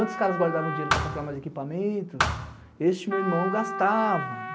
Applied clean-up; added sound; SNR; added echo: none; Thump, thud + Trumpet; 4 dB; none.